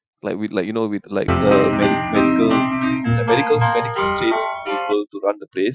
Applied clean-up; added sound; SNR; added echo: classical method Wiener filter.